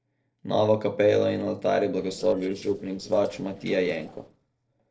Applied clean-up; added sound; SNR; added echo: neural separator model SepFormer DNS4.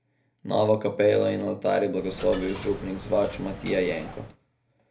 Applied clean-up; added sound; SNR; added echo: none; Coin (dropping); 13 dB; reverberation time 0.3 s.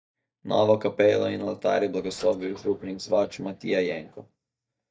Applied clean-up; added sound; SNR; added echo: neural mask model DeepFilterNet 3.